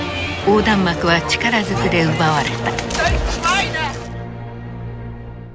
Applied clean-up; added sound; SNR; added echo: none; none; none; none.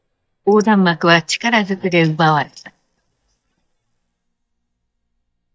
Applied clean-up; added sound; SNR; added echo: neural mask model DeepFilterNet 3.